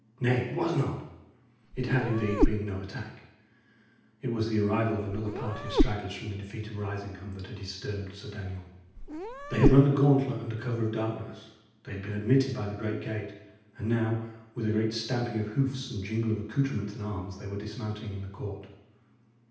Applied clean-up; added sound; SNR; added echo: none; Meow; -2 dB; reverberation time 0.8 s.